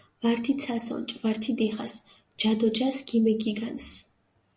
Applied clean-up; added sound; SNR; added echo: none; none; none; none.